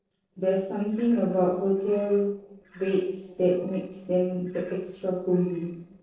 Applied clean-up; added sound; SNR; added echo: neural separator model SepFormer DNS4.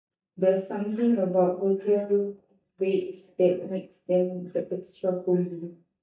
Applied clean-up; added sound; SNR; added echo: neural mask model DeepFilterNet 3.